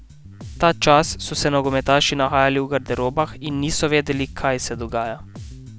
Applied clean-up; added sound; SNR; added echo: none; Bass guitar; 17 dB; none.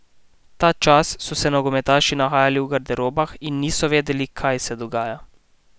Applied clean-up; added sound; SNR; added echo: none; none; none; none.